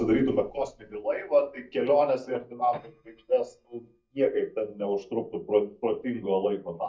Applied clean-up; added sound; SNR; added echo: neural mask model DeepFilterNet 3.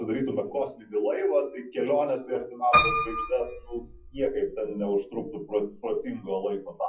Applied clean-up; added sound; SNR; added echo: classical method WPE with log-MMSE.